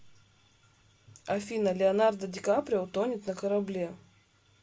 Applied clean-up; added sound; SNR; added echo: none; none; none; none.